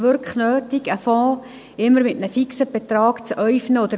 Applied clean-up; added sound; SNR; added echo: none; none; none; none.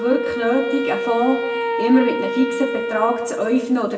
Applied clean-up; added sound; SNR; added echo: none; Wind instrument, woodwind instrument; 4 dB; reverberation time 0.7 s.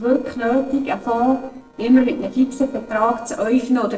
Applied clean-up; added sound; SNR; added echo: neural separator model SepFormer DNS4.